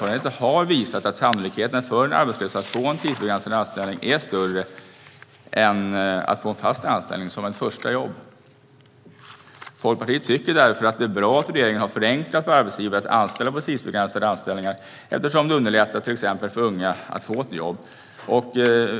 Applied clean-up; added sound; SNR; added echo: none; none; none; none.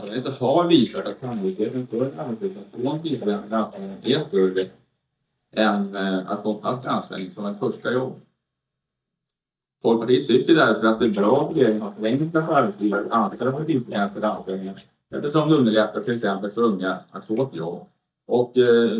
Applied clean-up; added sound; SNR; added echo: neural mask model DeepFilterNet 3.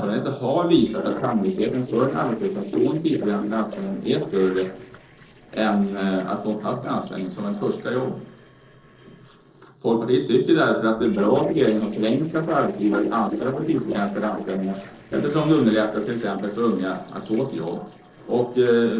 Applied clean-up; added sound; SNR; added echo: neural separator model SepFormer DNS4.